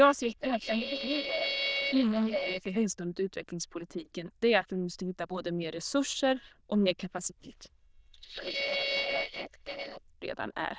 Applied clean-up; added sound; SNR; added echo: neural diffusion model UNIVERSE++.